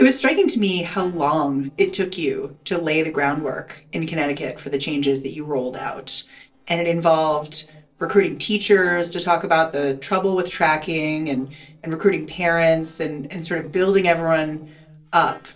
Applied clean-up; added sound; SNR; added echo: neural separator model SepFormer DNS4.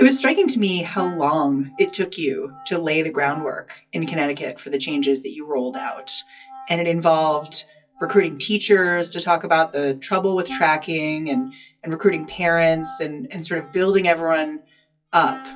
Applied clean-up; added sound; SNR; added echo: classical method WPE with log-MMSE.